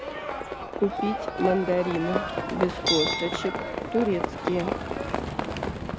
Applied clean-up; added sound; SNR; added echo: none; Livestock, farm animals, working animals; 1 dB; none.